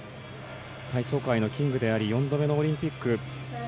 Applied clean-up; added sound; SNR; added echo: none; none; none; none.